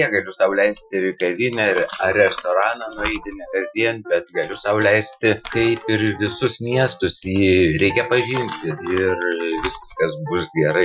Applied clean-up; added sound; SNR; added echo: classical method Wiener filter.